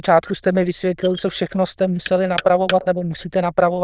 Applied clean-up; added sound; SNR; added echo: neural diffusion model UNIVERSE++.